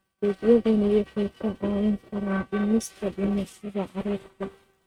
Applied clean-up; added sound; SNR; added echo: neural mask model RNNoise.